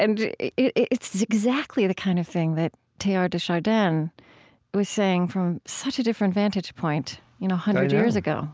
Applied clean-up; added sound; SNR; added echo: none; none; none; none.